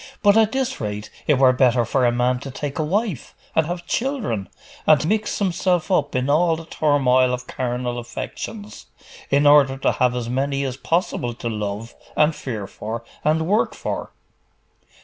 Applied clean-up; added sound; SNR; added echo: none; none; none; none.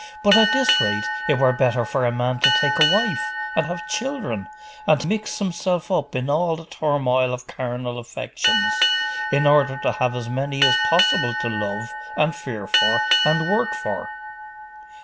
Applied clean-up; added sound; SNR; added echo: none; Boat, Water vehicle; 2 dB; none.